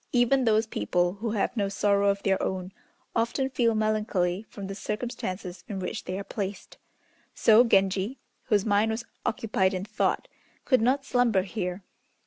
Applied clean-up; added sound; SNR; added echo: none; none; none; none.